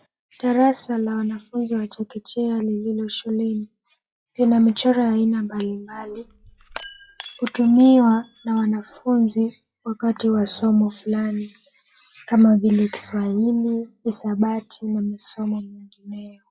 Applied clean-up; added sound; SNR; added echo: classical method log-MMSE.